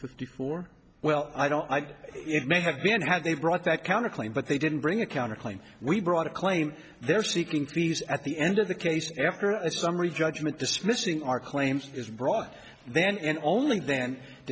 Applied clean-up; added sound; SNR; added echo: none; none; none; none.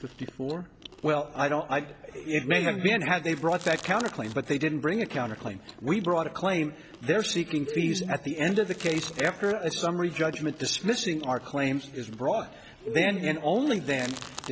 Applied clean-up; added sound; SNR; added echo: none; Chewing, mastication; 13 dB; none.